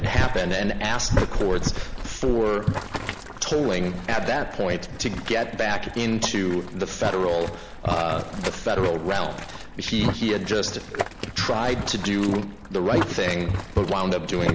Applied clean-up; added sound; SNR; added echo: none; Boiling; 4 dB; none.